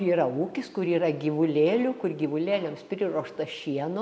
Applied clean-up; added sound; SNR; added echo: none; none; none; none.